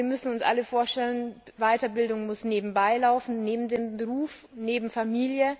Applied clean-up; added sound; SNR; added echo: none; none; none; none.